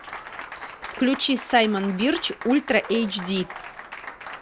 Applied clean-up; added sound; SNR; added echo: none; Applause; 13 dB; none.